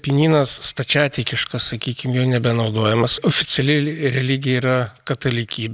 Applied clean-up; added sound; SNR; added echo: none; none; none; none.